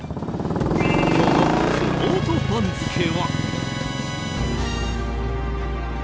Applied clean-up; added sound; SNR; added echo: none; Motorcycle; -2 dB; none.